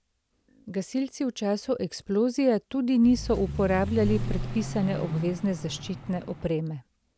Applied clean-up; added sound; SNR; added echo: none; Vehicle; 5 dB; none.